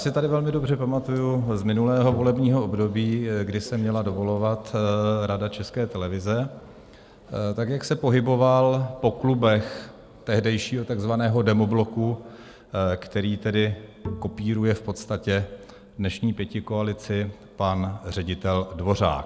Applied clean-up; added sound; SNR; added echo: none; Bowed string instrument; 17 dB; none.